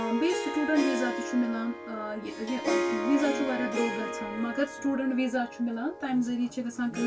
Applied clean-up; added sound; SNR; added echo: none; Harp; 4 dB; reverberation time 0.1 s.